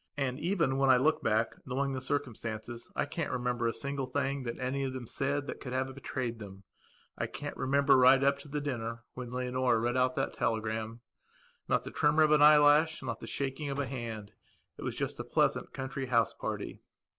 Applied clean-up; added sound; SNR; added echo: none; Gunshot, gunfire; 20 dB; none.